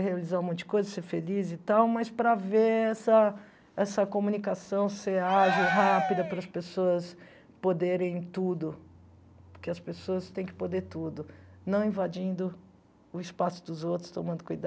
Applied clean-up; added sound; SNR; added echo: none; Cheering; 1 dB; none.